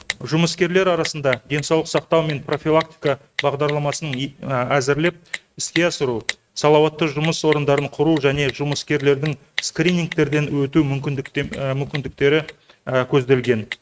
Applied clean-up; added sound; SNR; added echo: neural mask model RNNoise.